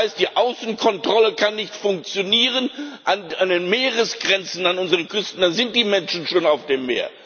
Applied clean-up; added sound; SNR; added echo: none; none; none; none.